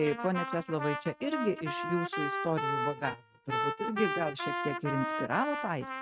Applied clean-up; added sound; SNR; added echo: neural mask model RNNoise.